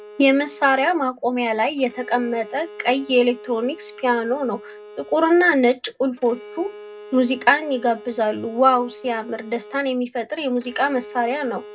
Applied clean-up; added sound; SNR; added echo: none; Bowed string instrument; 19 dB; reverberation time 0.2 s.